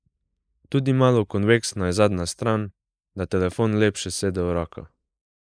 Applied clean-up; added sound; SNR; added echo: neural mask model Resemble Enhance denoiser.